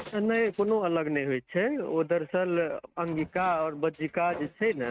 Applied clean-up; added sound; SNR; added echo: neural mask model RNNoise.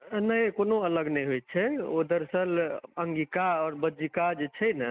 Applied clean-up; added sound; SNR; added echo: none; none; none; none.